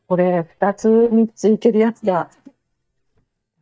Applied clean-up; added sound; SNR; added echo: neural mask model DeepFilterNet 3.